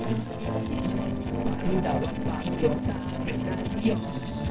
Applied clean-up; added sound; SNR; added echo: neural separator model SepFormer DNS4.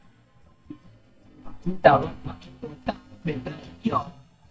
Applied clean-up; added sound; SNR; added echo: neural mask model DeepFilterNet 3.